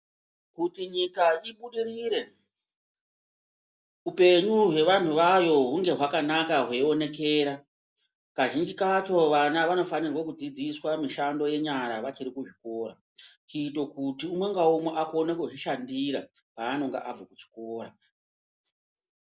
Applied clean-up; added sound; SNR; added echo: none; none; none; none.